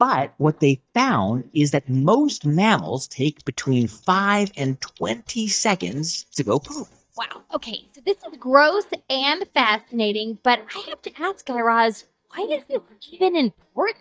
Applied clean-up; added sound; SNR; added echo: neural mask model DeepFilterNet 3.